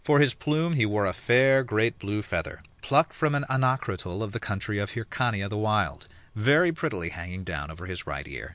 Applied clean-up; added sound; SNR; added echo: none; none; none; none.